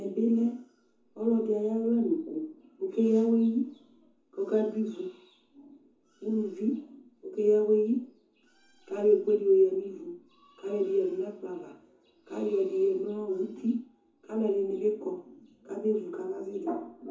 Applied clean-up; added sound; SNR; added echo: none; none; none; reverberation time 0.6 s.